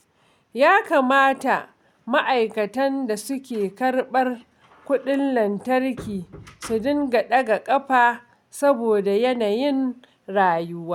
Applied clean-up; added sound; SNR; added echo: none; none; none; none.